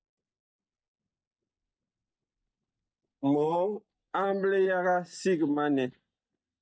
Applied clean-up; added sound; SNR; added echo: neural mask model DeepFilterNet 3.